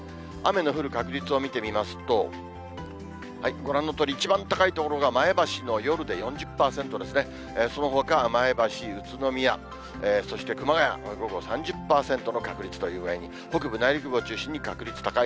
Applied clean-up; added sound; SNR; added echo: none; none; none; none.